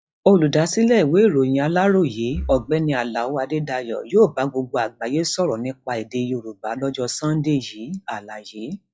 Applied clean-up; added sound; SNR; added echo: classical method log-MMSE.